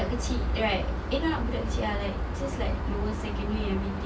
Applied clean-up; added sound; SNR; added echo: none; none; none; none.